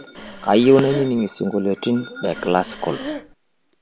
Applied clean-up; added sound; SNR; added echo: none; Breathing; 13 dB; none.